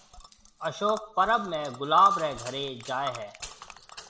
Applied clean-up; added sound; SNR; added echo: none; Tick; 13 dB; none.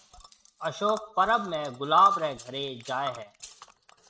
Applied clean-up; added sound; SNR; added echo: neural mask model RNNoise.